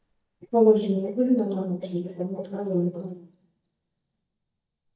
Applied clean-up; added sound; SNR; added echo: neural mask model DeepFilterNet 3.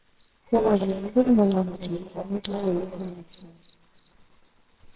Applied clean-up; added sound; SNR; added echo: neural separator model SepFormer WHAMR!.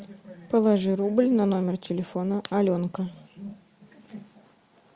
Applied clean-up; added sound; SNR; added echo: none; none; none; none.